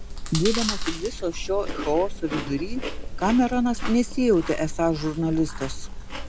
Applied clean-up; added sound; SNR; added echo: none; Chewing, mastication; 5 dB; none.